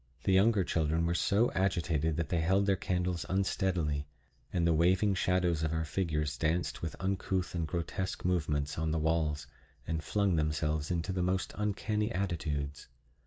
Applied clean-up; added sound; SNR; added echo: none; none; none; none.